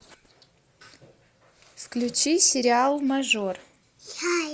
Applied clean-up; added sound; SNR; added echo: none; none; none; none.